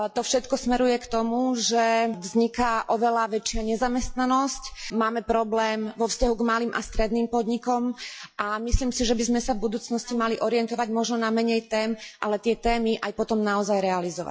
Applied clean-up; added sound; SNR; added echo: classical method log-MMSE.